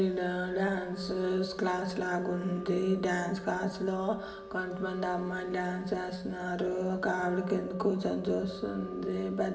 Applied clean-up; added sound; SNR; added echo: none; Wind instrument, woodwind instrument; 16 dB; reverberation time 0.8 s.